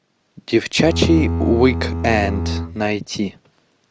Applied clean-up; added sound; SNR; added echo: none; Bowed string instrument; 3 dB; none.